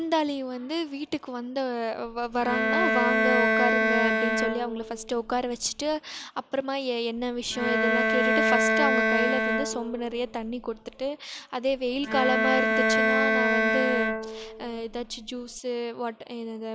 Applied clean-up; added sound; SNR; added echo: none; Bowed string instrument; -4 dB; none.